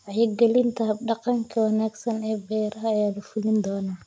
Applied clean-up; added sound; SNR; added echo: none; none; none; none.